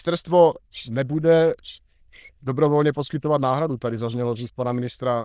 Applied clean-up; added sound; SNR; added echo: neural diffusion model UNIVERSE++.